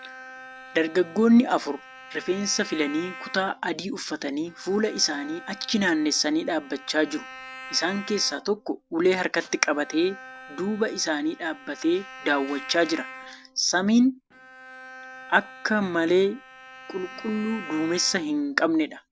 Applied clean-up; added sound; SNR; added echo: none; Bowed string instrument; 17 dB; none.